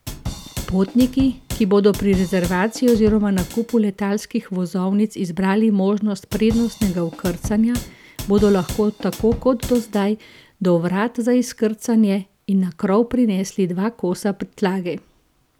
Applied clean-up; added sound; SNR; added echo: none; Drum / Drum kit; 11 dB; none.